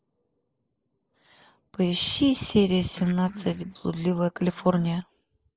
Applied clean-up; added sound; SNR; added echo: neural mask model Resemble Enhance denoiser.